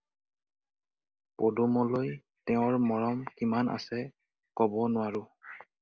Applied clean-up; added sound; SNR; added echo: none; none; none; none.